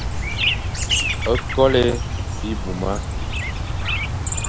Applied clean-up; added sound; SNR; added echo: none; Chirp, tweet; -2 dB; none.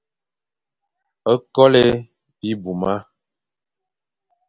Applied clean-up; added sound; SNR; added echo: none; none; none; none.